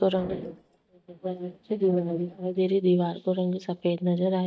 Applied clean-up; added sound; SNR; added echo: neural mask model DeepFilterNet 3.